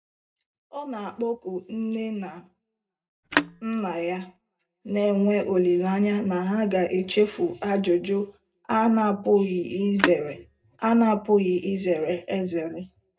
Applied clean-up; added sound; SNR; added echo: none; Telephone; 6 dB; reverberation time 0.2 s.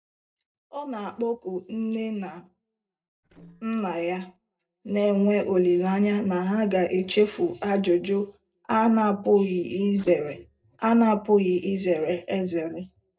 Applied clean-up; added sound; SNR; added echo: neural separator model SepFormer DNS4.